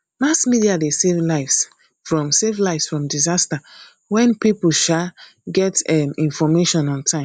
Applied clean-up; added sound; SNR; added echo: none; none; none; none.